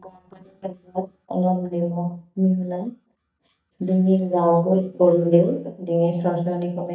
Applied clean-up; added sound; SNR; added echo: neural mask model DeepFilterNet 3.